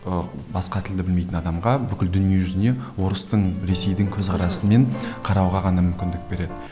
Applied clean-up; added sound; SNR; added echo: none; Piano; 14 dB; none.